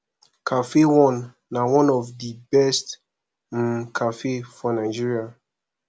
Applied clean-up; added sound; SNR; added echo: none; none; none; none.